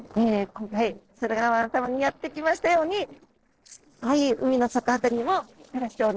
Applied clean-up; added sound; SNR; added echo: neural separator model SepFormer DNS4.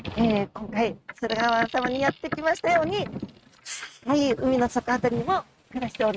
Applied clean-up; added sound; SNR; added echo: neural mask model RNNoise.